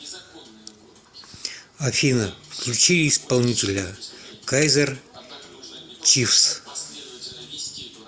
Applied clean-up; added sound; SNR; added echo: none; none; none; none.